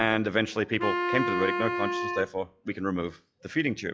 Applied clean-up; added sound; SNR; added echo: classical method log-MMSE.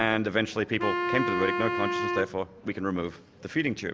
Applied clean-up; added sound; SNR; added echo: none; Wind instrument, woodwind instrument; 2 dB; none.